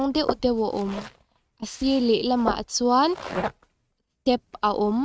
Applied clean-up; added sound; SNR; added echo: neural mask model RNNoise.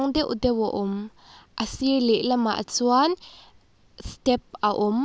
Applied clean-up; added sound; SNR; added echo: none; none; none; none.